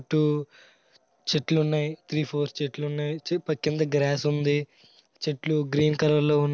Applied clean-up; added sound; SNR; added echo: none; none; none; none.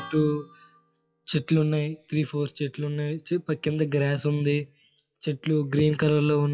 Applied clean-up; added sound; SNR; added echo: classical method WPE with log-MMSE.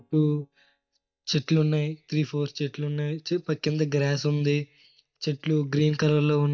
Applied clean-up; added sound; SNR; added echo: neural mask model DeepFilterNet 3.